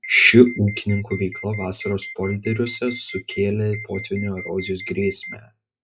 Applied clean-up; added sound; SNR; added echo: classical method log-MMSE.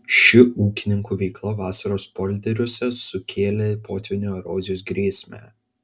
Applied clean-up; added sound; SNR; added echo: none; none; none; none.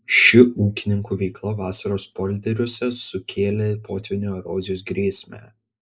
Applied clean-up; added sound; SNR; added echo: neural mask model Resemble Enhance denoiser.